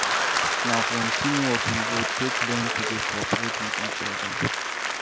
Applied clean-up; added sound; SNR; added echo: none; Applause / Crowd; -5 dB; none.